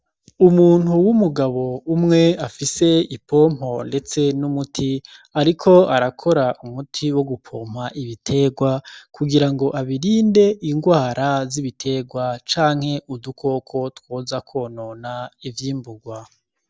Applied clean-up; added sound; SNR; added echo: none; none; none; none.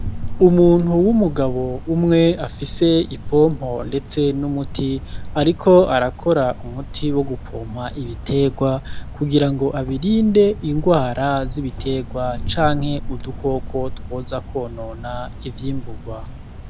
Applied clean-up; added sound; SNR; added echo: none; Cricket; 9 dB; none.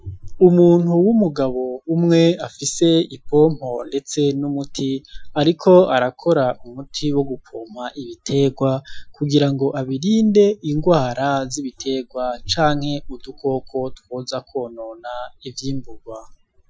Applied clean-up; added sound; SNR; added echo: classical method Wiener filter.